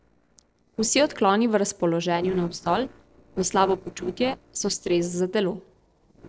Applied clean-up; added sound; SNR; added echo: neural separator model SepFormer DNS4.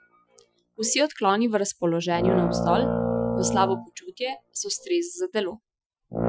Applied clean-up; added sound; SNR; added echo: classical method Wiener filter.